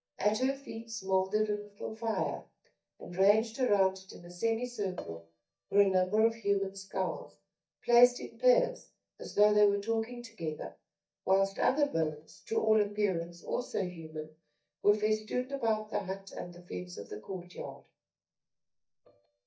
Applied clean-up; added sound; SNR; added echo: neural mask model DeepFilterNet 3.